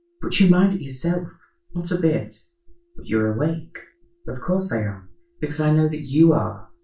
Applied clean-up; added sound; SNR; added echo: none; none; none; reverberation time 0.3 s.